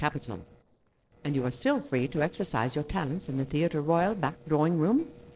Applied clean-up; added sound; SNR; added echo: neural separator model SepFormer DNS4.